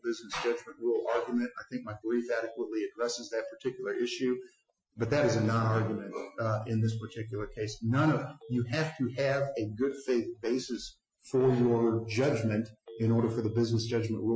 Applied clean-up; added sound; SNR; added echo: classical method Wiener filter.